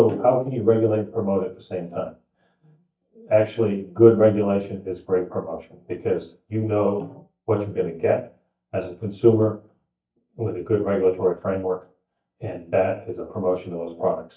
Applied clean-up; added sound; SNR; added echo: neural mask model DeepFilterNet 3.